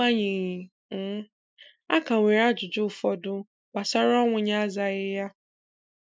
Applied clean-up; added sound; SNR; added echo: neural mask model Resemble Enhance denoiser.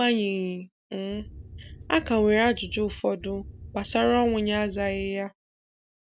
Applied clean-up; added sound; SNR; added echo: none; Wind; 15 dB; none.